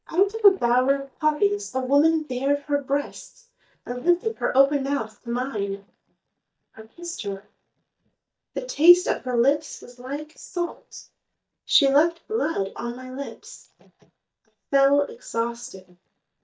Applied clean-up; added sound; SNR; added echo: neural mask model DeepFilterNet 3.